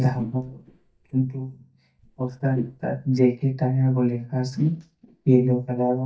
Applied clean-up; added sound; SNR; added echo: neural mask model DeepFilterNet 3.